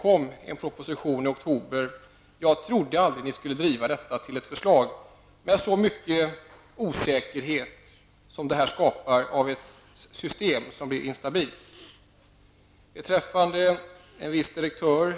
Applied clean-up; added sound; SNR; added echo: none; none; none; none.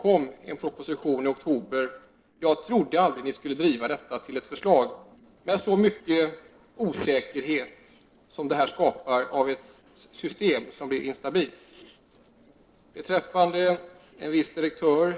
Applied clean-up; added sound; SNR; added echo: neural separator model SepFormer DNS4.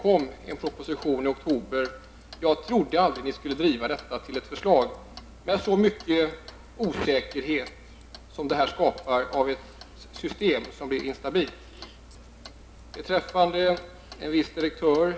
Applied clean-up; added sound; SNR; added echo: none; Clock; 20 dB; reverberation time 0.3 s.